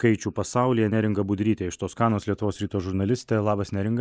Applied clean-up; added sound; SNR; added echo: neural mask model Resemble Enhance denoiser.